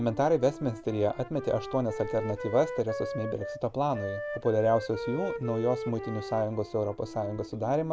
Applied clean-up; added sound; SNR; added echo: none; Wind instrument, woodwind instrument; 9 dB; none.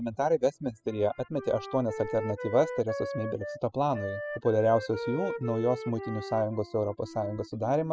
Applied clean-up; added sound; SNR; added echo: classical method spectral subtraction.